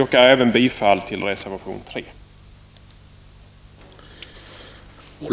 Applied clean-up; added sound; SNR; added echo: none; none; none; none.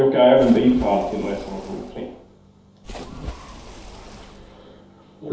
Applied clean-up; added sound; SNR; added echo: none; Splash, splatter; 16 dB; reverberation time 0.8 s.